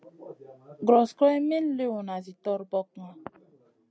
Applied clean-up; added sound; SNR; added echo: none; none; none; none.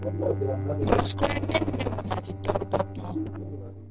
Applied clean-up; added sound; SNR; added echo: neural separator model SepFormer DNS4.